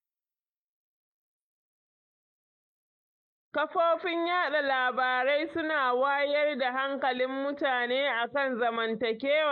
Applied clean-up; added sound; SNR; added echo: neural mask model Resemble Enhance denoiser.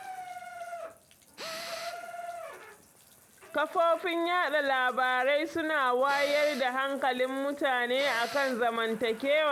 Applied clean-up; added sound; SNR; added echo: none; Tools + Bathtub (filling or washing) / Water tap, faucet; 14 dB; none.